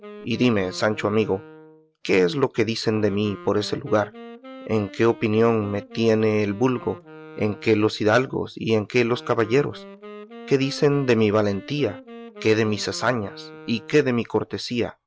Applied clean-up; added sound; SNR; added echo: none; Wind instrument, woodwind instrument; 19 dB; none.